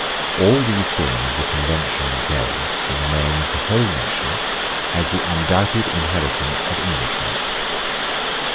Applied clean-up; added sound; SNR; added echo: none; Water; -1 dB; none.